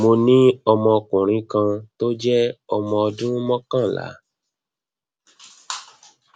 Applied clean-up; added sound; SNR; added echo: none; none; none; none.